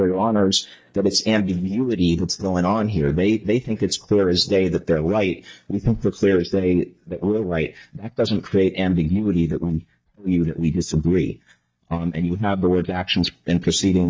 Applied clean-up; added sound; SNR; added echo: neural mask model DeepFilterNet 3.